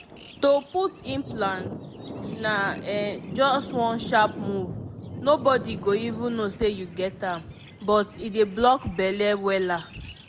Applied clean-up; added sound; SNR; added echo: none; Thunder; 12 dB; none.